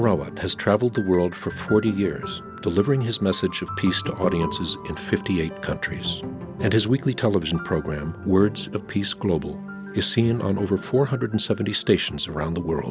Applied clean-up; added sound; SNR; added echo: none; none; none; none.